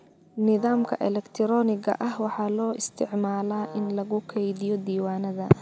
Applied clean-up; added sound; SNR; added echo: none; Brass instrument; 17 dB; none.